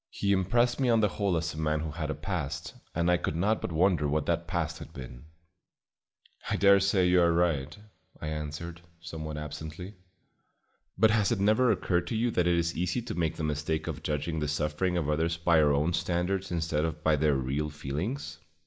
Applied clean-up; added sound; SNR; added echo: none; none; none; none.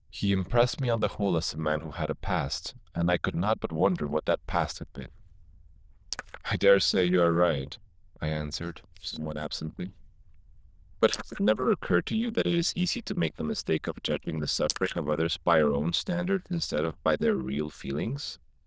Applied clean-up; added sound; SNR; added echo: neural diffusion model UNIVERSE++.